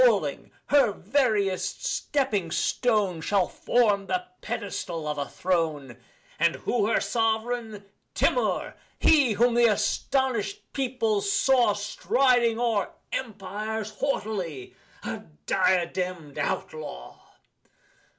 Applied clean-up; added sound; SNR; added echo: none; none; none; none.